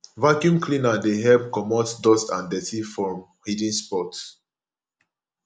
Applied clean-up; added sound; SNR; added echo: none; none; none; none.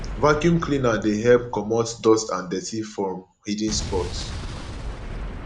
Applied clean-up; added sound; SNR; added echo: none; Explosion; 11 dB; none.